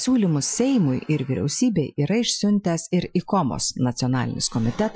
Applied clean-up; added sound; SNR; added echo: classical method Wiener filter.